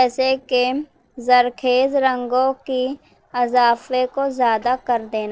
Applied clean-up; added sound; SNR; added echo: neural separator model SepFormer DNS4.